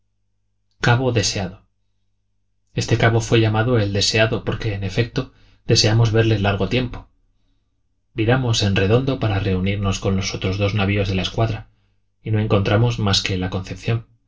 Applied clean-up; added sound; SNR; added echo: none; none; none; reverberation time 0.2 s.